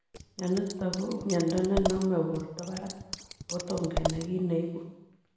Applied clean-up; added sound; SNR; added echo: none; Scissors; 6 dB; reverberation time 0.9 s.